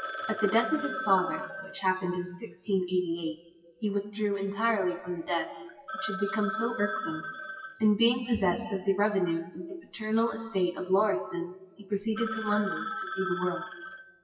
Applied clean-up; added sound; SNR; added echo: classical method WPE with log-MMSE.